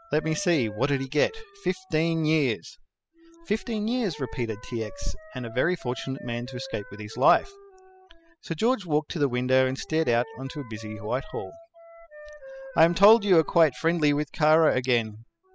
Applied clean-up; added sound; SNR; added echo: classical method spectral subtraction.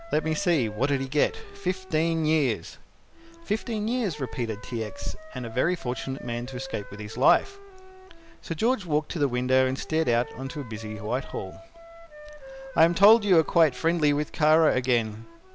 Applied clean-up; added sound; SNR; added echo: none; Wind instrument, woodwind instrument; 19 dB; none.